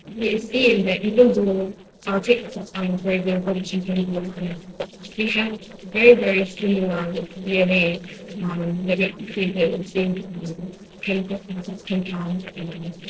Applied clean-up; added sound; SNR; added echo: neural separator model SepFormer DNS4.